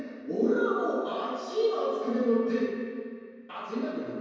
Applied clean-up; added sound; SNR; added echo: none; none; none; reverberation time 2.2 s.